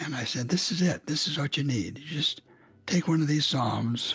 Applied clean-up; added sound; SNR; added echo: none; none; none; none.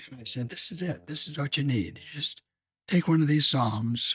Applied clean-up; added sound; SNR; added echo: neural mask model DeepFilterNet 3.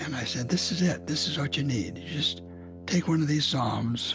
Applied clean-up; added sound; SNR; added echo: none; Brass instrument; 15 dB; none.